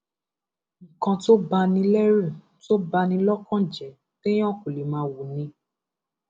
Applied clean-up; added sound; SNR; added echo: none; none; none; none.